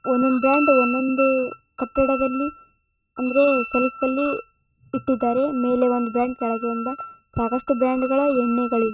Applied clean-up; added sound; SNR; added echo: neural mask model RNNoise.